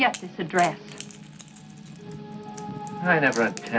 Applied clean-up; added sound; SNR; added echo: none; Crack / Crackle; 18 dB; none.